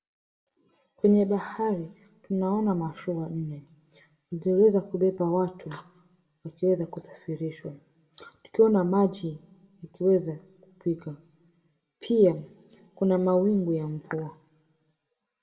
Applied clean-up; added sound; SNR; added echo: none; none; none; reverberation time 0.4 s.